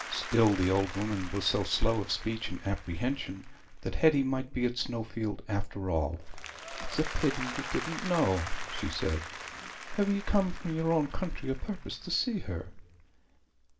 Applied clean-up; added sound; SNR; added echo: none; Applause; 13 dB; reverberation time 0.3 s.